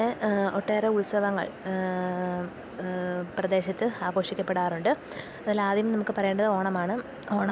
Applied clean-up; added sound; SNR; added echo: none; none; none; none.